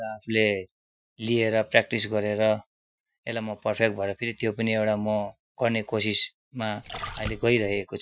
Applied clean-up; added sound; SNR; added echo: classical method Wiener filter.